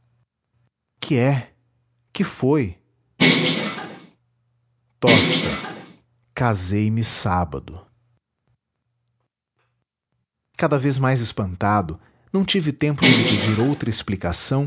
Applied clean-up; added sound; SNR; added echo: none; Bell; -4 dB; none.